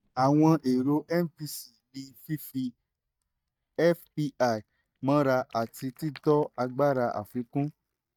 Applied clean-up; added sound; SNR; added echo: neural mask model DeepFilterNet 3.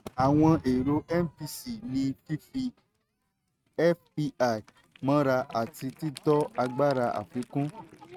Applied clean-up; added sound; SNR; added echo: neural mask model RNNoise.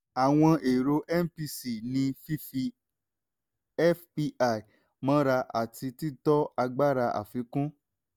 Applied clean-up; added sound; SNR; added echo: none; none; none; none.